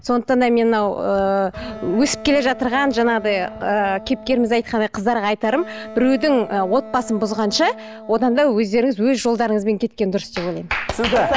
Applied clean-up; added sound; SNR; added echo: none; Wind instrument, woodwind instrument; 17 dB; none.